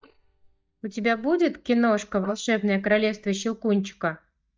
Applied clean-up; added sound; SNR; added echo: neural mask model DeepFilterNet 3.